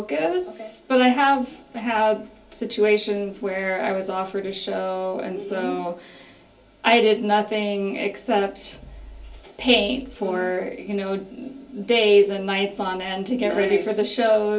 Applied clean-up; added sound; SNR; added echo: none; none; none; reverberation time 0.3 s.